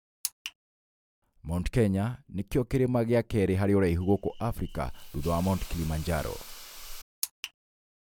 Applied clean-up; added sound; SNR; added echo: none; Hiss / Insect; 12 dB; none.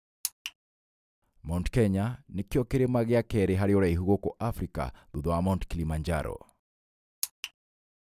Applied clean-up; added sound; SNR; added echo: none; none; none; none.